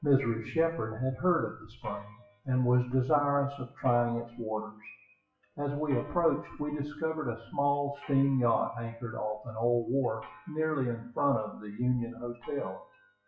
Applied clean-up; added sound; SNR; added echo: classical method WPE with log-MMSE.